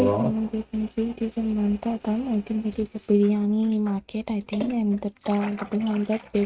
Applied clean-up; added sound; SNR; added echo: neural mask model RNNoise.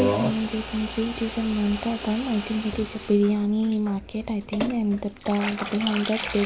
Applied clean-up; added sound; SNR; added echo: none; Bathtub (filling or washing) / Water tap, faucet; 7 dB; none.